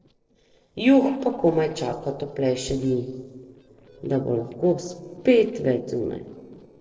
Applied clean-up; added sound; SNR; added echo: neural separator model SepFormer DNS4.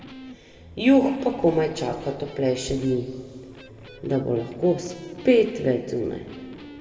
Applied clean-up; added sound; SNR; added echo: none; Electric guitar; 20 dB; reverberation time 2.1 s.